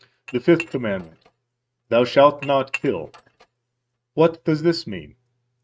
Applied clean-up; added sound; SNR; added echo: neural mask model RNNoise.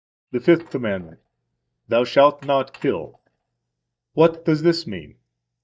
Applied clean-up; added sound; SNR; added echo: neural mask model DeepFilterNet 3.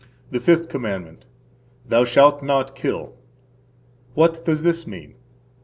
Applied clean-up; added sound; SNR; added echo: none; none; none; none.